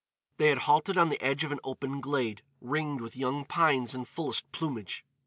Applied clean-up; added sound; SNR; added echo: none; none; none; none.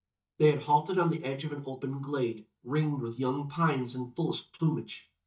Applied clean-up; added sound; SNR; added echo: neural mask model DeepFilterNet 3.